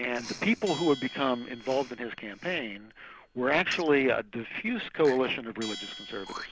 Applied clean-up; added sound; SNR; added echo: none; Bell + Respiratory sounds; 16 dB; none.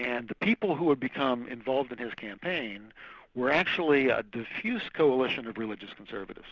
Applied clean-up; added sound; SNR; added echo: none; none; none; none.